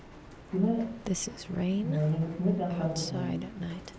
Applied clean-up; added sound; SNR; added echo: none; Rain; 4 dB; reverberation time 0.9 s.